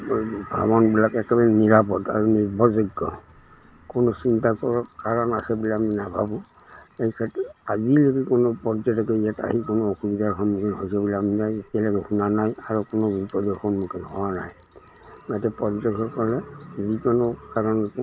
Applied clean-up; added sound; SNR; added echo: none; Bell; 18 dB; none.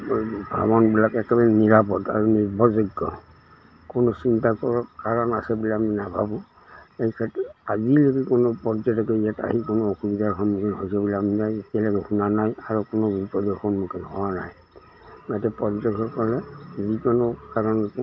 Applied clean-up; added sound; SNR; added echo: none; none; none; none.